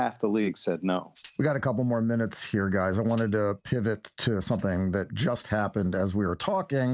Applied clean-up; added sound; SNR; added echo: neural mask model RNNoise.